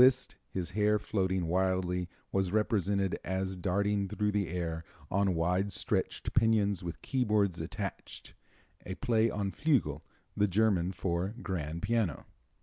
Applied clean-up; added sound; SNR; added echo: none; none; none; none.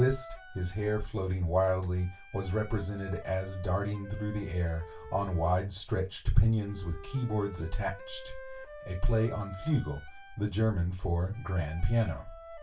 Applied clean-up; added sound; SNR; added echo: none; Wind instrument, woodwind instrument; 19 dB; reverberation time 0.2 s.